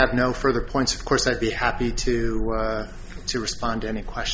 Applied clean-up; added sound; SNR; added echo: none; none; none; none.